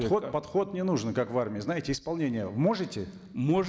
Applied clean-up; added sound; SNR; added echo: none; none; none; none.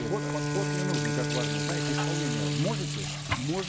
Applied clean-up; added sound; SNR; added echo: none; Bowed string instrument + Sink (filling or washing) / Water tap, faucet; -5 dB; none.